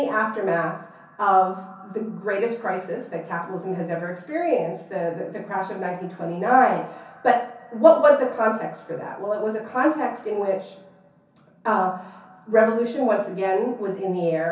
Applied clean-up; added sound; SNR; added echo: none; none; none; reverberation time 0.6 s.